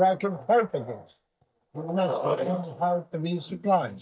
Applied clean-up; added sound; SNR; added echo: neural mask model DeepFilterNet 3.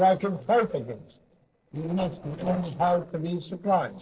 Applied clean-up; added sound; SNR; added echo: neural separator model SepFormer DNS4.